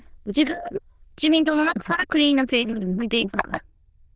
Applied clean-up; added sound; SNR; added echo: neural diffusion model UNIVERSE++.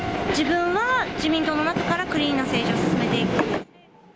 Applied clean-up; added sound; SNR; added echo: none; none; none; none.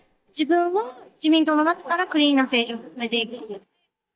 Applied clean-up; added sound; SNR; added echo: neural mask model DeepFilterNet 3.